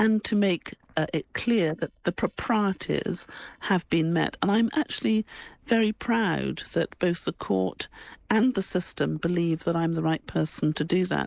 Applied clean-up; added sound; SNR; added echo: neural mask model Resemble Enhance denoiser.